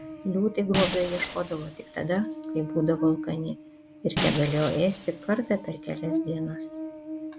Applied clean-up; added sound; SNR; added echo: none; Shatter + Buzz; 5 dB; none.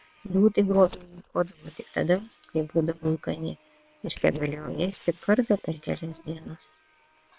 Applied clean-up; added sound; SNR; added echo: neural separator model SepFormer WHAM!.